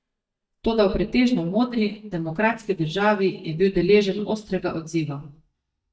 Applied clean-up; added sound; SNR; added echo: neural mask model DeepFilterNet 3.